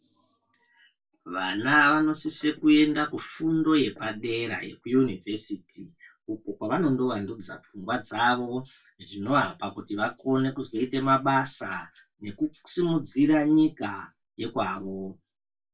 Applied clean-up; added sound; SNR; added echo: none; none; none; reverberation time 0.2 s.